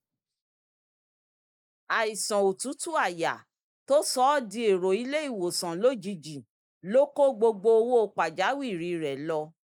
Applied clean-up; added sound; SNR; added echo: neural mask model Resemble Enhance denoiser.